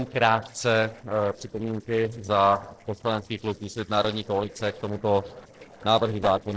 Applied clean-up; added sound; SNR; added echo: neural separator model SepFormer DNS4.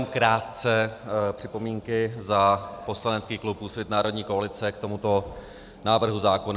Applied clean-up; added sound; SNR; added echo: none; none; none; none.